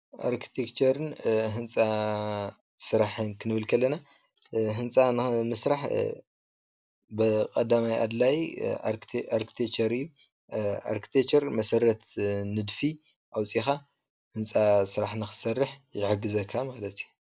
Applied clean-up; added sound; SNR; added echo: none; none; none; none.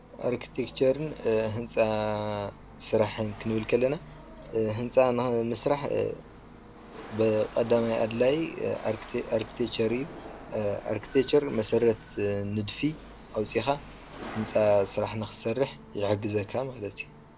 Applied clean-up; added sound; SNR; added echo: none; Rattle / Chatter / Hiss / Engine / Mechanisms; 17 dB; none.